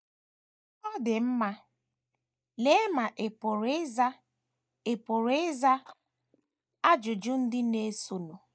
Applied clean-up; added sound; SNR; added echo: neural mask model DeepFilterNet 3.